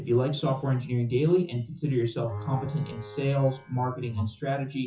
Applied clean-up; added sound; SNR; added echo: classical method WPE with log-MMSE.